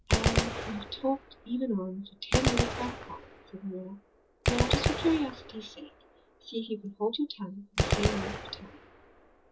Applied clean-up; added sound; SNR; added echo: none; Gunshot, gunfire; -2 dB; reverberation time 0.2 s.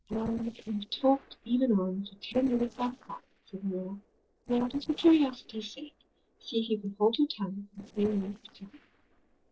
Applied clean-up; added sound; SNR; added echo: neural separator model SepFormer DNS4.